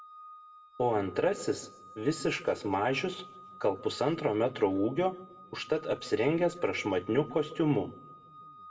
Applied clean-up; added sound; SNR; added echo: none; Organ; 20 dB; reverberation time 0.7 s.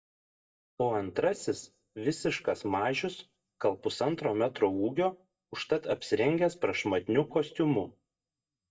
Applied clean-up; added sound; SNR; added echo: neural mask model DeepFilterNet 3.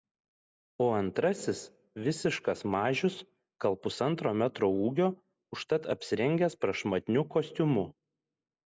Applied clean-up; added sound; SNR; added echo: none; none; none; none.